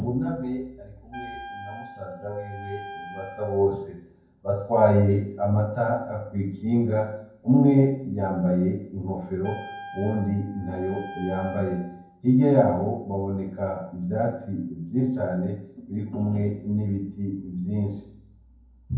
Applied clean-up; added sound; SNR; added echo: none; Wind instrument, woodwind instrument; 15 dB; reverberation time 0.9 s.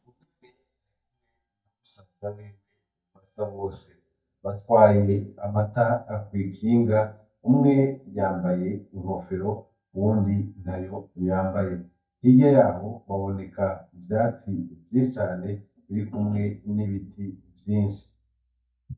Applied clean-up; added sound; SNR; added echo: neural mask model DeepFilterNet 3.